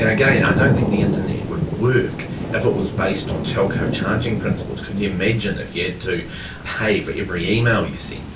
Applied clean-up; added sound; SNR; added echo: none; Thunder / Rain; 3 dB; reverberation time 0.3 s.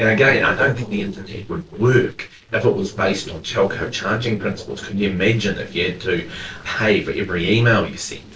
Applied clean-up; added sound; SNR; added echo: neural separator model SepFormer DNS4.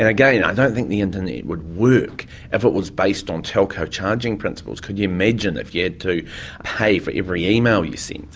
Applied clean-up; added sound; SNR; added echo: none; none; none; none.